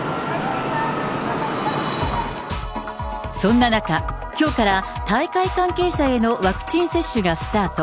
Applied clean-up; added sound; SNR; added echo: none; none; none; none.